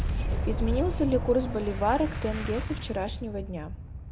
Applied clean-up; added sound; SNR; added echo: none; Boom; 1 dB; none.